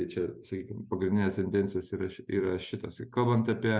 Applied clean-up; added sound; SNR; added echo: none; none; none; none.